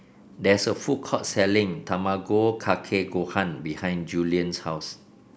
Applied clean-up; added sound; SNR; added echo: none; none; none; none.